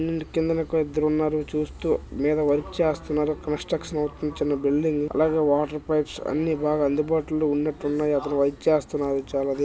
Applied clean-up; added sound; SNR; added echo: none; none; none; none.